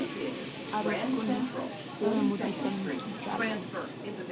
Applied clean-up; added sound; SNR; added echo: none; Subway, metro, underground; -3 dB; reverberation time 1.0 s.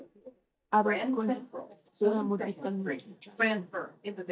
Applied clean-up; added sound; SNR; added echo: neural mask model DeepFilterNet 3.